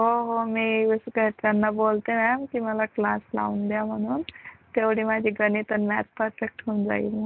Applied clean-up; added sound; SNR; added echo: none; none; none; none.